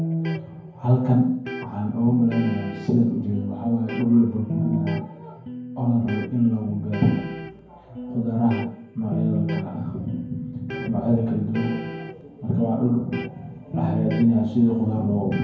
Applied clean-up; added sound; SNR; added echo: none; Electric guitar; 8 dB; reverberation time 0.9 s.